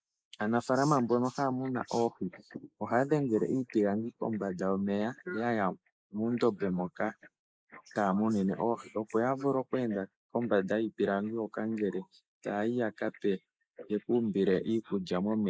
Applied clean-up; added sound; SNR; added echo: neural mask model Resemble Enhance denoiser.